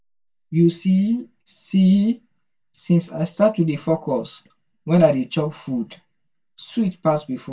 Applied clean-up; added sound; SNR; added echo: none; none; none; reverberation time 0.1 s.